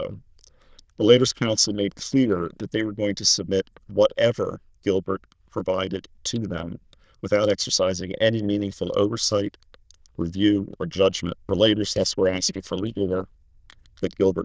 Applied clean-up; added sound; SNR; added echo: neural diffusion model UNIVERSE++.